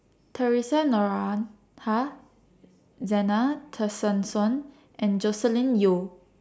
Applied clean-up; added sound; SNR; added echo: none; none; none; none.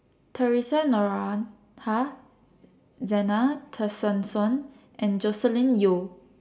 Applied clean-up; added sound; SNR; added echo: none; none; none; reverberation time 0.5 s.